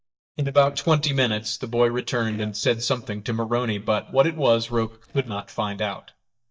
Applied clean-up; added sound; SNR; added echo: neural mask model DeepFilterNet 3.